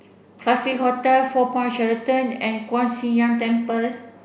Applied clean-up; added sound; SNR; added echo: none; none; none; none.